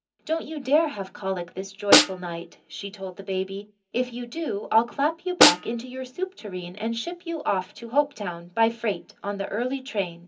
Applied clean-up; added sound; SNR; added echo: none; Snare drum; -2 dB; reverberation time 0.4 s.